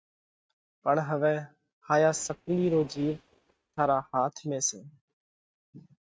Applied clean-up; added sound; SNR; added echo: neural mask model RNNoise.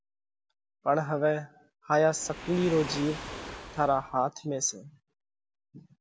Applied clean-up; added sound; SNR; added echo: none; Waves, surf; 15 dB; none.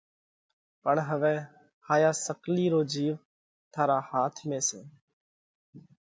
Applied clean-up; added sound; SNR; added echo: none; none; none; none.